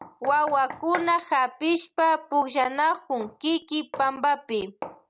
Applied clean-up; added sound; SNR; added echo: none; Knock; 17 dB; none.